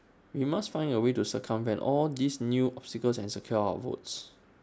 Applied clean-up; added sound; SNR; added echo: none; none; none; none.